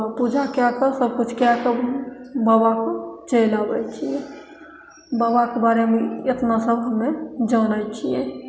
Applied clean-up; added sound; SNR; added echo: none; none; none; none.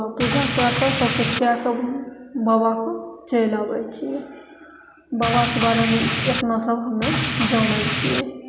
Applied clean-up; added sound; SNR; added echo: none; Rain; -2 dB; none.